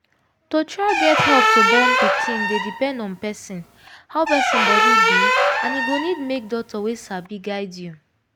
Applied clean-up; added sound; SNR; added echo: none; Squeak; -5 dB; none.